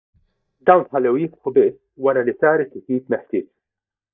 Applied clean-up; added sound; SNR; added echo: neural mask model DeepFilterNet 3.